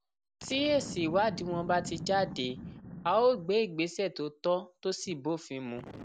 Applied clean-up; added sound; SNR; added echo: none; Boom; 14 dB; none.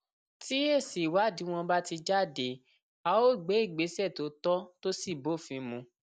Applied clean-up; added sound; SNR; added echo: none; none; none; none.